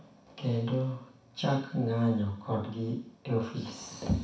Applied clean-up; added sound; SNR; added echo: none; none; none; reverberation time 0.6 s.